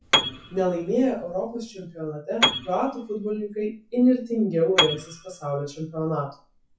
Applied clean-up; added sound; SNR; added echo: classical method WPE with log-MMSE.